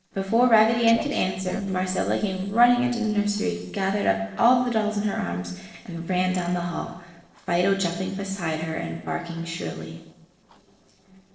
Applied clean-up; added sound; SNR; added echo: neural separator model SepFormer DNS4.